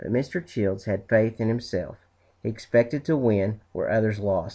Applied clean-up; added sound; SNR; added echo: none; none; none; none.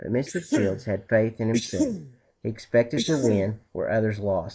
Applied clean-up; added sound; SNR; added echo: neural mask model Resemble Enhance denoiser.